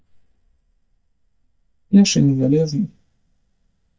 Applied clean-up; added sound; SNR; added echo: neural mask model DeepFilterNet 3.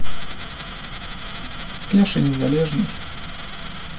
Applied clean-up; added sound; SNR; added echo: none; Coin (dropping); 13 dB; reverberation time 0.2 s.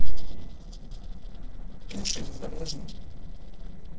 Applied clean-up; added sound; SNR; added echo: neural separator model SepFormer DNS4.